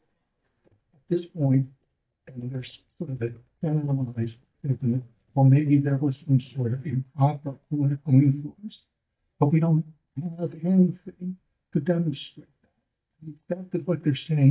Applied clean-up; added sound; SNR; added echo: neural mask model DeepFilterNet 3.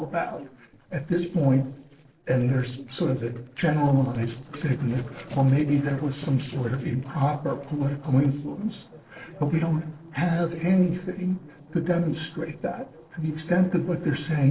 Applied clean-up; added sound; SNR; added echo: neural separator model SepFormer DNS4.